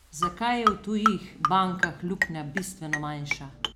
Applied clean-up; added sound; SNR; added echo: none; Marimba, xylophone; 0 dB; none.